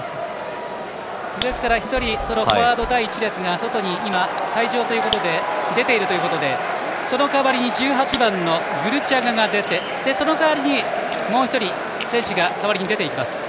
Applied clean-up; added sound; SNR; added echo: none; Fire + Drum / Drum kit; 17 dB; none.